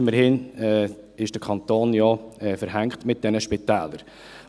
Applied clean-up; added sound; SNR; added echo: none; none; none; none.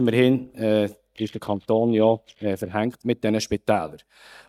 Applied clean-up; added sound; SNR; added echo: neural mask model DeepFilterNet 3.